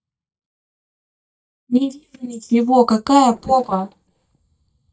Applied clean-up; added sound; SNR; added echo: neural mask model DeepFilterNet 3.